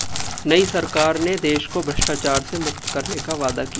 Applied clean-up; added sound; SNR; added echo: none; Crackle; 6 dB; none.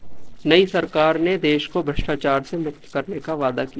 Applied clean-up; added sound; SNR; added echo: neural separator model SepFormer DNS4.